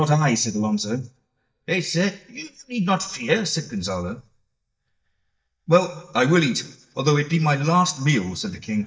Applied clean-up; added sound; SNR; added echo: neural mask model DeepFilterNet 3.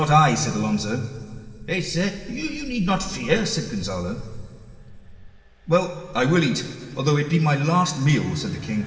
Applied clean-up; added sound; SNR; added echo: none; Engine; 17 dB; reverberation time 2.9 s.